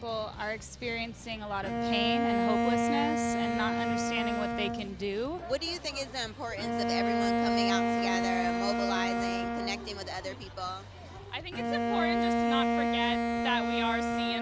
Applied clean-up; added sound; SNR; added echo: none; Bowed string instrument; -4 dB; none.